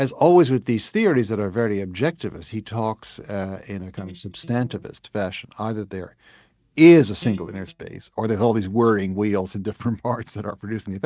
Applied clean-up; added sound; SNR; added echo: neural mask model DeepFilterNet 3.